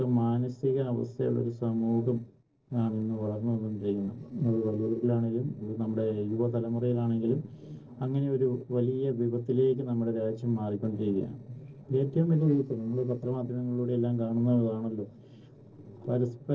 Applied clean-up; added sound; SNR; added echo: neural separator model SepFormer DNS4.